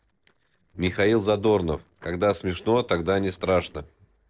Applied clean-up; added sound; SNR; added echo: neural separator model SepFormer DNS4.